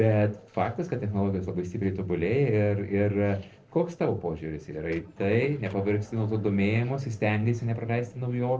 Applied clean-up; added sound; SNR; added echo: neural separator model SepFormer DNS4.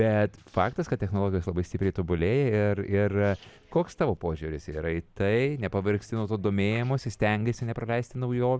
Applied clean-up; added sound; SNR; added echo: none; none; none; none.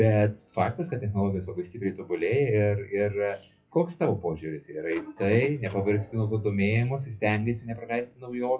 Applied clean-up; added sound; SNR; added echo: classical method WPE with log-MMSE.